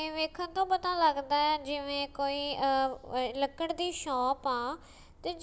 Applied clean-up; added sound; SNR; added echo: none; none; none; none.